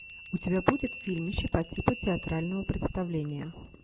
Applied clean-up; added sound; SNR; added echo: none; Bell; 9 dB; none.